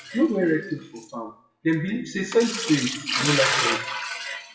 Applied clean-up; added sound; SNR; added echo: classical method WPE with log-MMSE.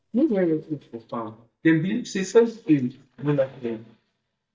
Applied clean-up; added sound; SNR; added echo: neural mask model DeepFilterNet 3.